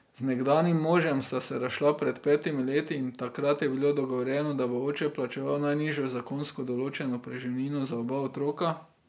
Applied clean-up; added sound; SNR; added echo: none; none; none; none.